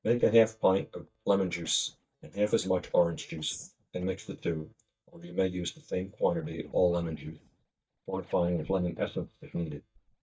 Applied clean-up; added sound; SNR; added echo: neural mask model DeepFilterNet 3.